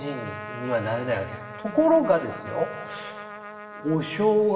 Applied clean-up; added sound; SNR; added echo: none; Trumpet; 13 dB; reverberation time 2.0 s.